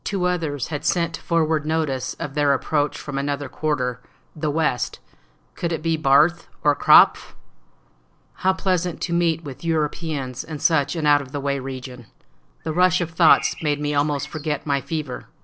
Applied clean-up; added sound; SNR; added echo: neural separator model SepFormer DNS4.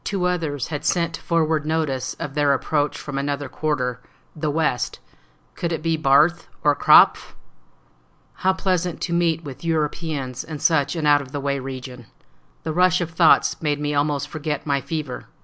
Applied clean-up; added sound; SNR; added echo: none; none; none; none.